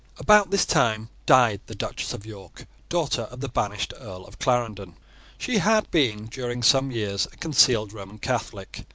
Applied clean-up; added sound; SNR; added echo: none; none; none; none.